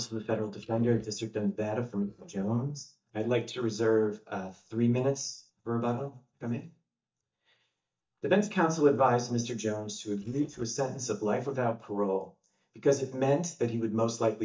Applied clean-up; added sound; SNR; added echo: neural mask model DeepFilterNet 3.